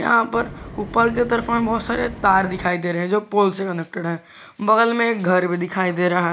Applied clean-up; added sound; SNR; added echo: none; Wind; 14 dB; none.